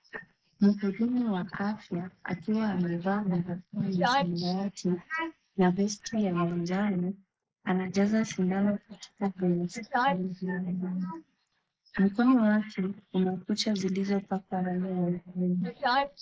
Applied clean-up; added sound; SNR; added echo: neural mask model Resemble Enhance denoiser.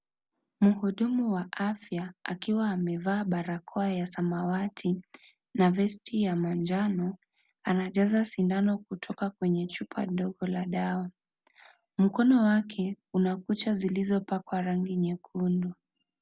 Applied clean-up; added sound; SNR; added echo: none; none; none; none.